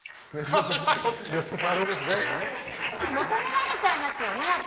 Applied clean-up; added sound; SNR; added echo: neural mask model Resemble Enhance denoiser.